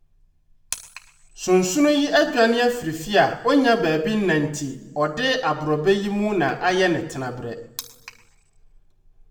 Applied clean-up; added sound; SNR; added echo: none; none; none; reverberation time 0.8 s.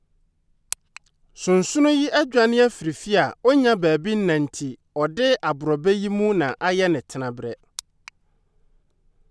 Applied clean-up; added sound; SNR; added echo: none; none; none; none.